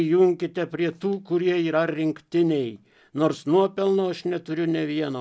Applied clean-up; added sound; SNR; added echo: none; none; none; none.